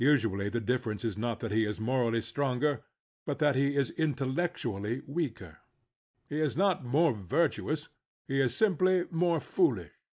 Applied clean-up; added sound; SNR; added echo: none; none; none; none.